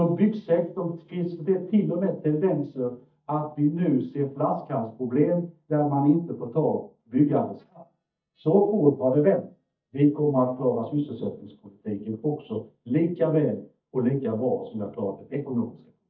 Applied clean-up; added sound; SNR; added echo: neural mask model DeepFilterNet 3.